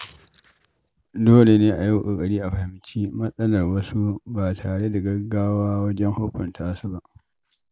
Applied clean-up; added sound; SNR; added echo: none; none; none; none.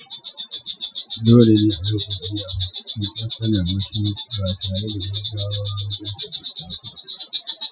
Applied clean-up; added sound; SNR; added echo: classical method Wiener filter.